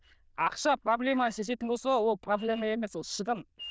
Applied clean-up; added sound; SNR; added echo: neural diffusion model UNIVERSE++.